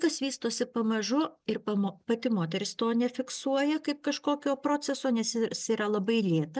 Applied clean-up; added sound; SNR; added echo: none; none; none; none.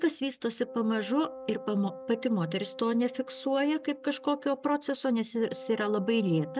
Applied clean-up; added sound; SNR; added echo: none; Wind instrument, woodwind instrument; 15 dB; none.